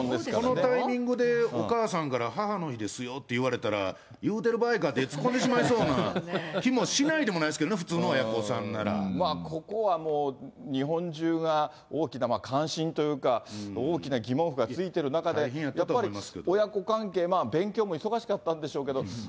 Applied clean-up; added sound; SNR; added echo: none; none; none; none.